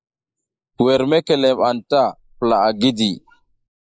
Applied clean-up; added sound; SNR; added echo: neural mask model Resemble Enhance denoiser.